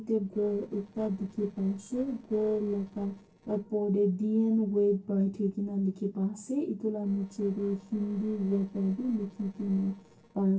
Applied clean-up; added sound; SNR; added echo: neural separator model SepFormer DNS4.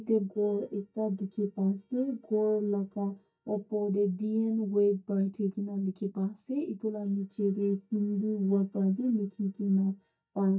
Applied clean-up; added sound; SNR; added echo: neural mask model DeepFilterNet 3.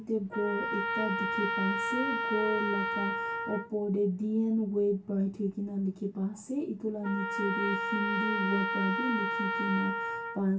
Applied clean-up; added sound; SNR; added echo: none; Trumpet; 2 dB; reverberation time 0.2 s.